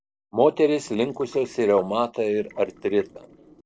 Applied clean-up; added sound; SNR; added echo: neural separator model SepFormer DNS4.